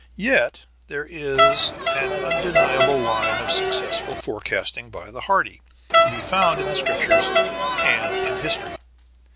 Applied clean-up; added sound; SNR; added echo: none; Crowd; -4 dB; none.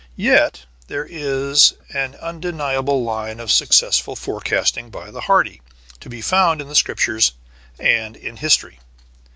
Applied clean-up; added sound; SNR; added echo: none; none; none; none.